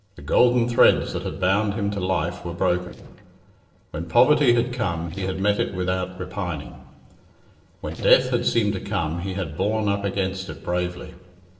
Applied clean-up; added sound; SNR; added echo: neural separator model SepFormer DNS4.